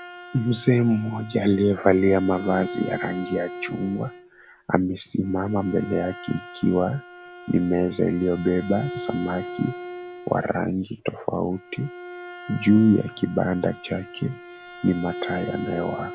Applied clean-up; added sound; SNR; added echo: none; Bowed string instrument; 14 dB; none.